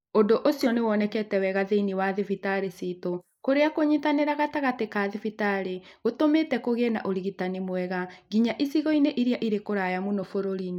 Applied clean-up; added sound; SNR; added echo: neural mask model Resemble Enhance denoiser.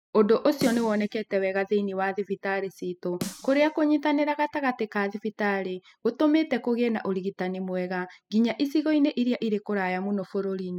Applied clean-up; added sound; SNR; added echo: classical method spectral subtraction.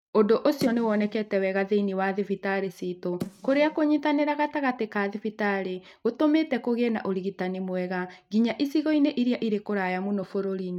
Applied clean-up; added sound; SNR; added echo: neural mask model RNNoise.